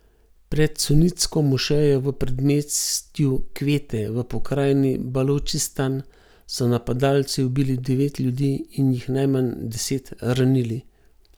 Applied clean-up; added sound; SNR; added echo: none; none; none; none.